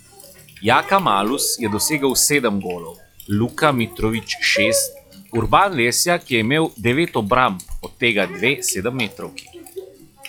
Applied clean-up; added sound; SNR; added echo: classical method log-MMSE.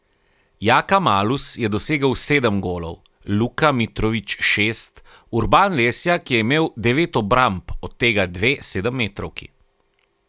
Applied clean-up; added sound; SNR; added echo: none; none; none; none.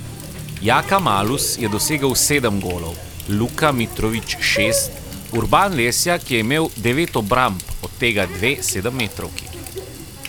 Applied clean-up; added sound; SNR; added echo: none; Water tap, faucet; 10 dB; none.